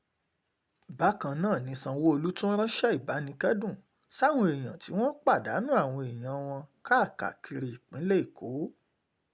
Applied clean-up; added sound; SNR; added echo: none; none; none; none.